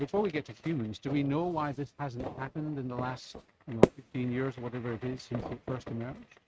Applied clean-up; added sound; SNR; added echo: neural mask model RNNoise.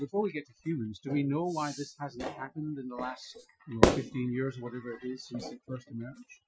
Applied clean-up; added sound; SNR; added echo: classical method Wiener filter.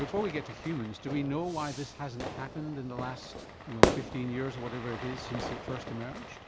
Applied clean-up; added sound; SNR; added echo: none; Fire / Fireworks; -1 dB; none.